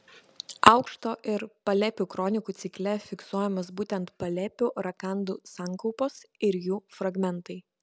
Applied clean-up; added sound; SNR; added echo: none; none; none; none.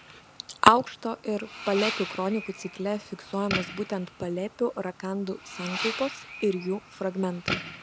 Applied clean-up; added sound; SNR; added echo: none; Fireworks; 10 dB; none.